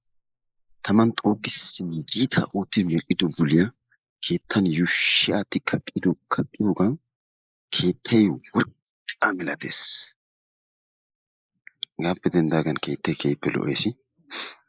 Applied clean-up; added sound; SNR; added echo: neural mask model Resemble Enhance denoiser.